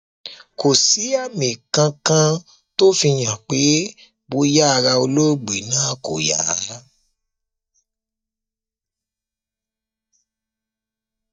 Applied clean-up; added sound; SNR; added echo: neural mask model DeepFilterNet 3.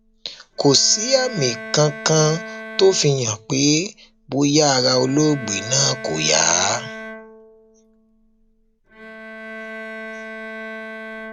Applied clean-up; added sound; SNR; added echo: none; Bowed string instrument; 14 dB; none.